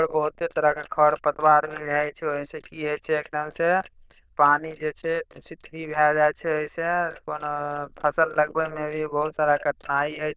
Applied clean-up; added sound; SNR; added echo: neural diffusion model UNIVERSE++.